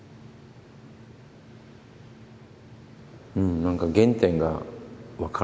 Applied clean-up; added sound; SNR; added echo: none; none; none; none.